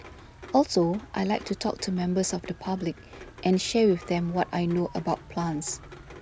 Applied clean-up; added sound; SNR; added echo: none; Rain; 18 dB; none.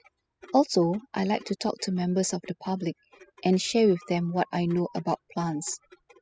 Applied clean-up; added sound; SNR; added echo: classical method spectral subtraction.